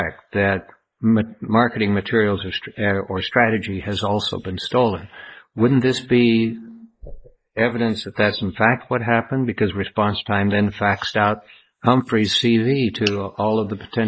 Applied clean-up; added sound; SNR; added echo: neural mask model Resemble Enhance denoiser.